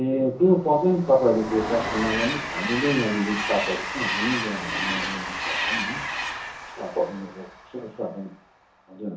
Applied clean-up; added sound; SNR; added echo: none; Train; 5 dB; reverberation time 0.7 s.